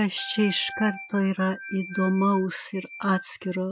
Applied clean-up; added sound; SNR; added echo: classical method Wiener filter.